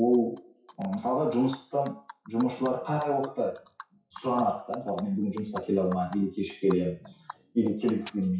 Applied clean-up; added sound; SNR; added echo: classical method WPE with log-MMSE.